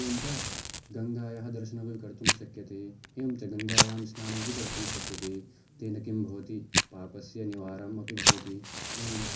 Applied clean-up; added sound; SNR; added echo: none; Fire; -4 dB; reverberation time 0.5 s.